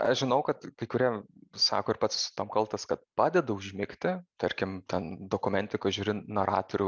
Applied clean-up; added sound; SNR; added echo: none; none; none; none.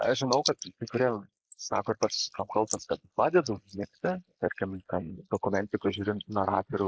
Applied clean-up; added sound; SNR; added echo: neural mask model Resemble Enhance denoiser.